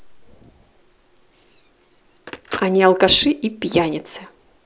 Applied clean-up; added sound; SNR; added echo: none; Telephone; 19 dB; none.